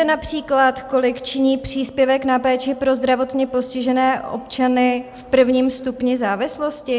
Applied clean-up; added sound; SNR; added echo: none; none; none; none.